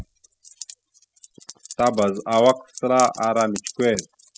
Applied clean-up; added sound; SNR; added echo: classical method spectral subtraction.